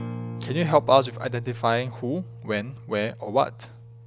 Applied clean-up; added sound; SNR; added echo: none; Acoustic guitar; 12 dB; none.